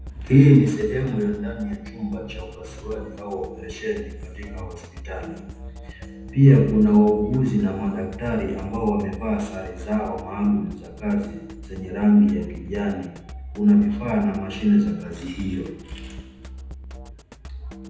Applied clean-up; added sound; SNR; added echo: none; Drum kit; 16 dB; reverberation time 0.8 s.